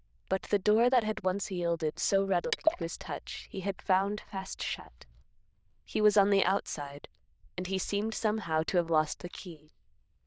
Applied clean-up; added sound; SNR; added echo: neural diffusion model UNIVERSE++.